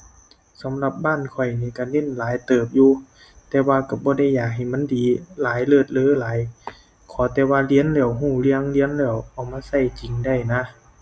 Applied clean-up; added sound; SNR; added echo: none; none; none; none.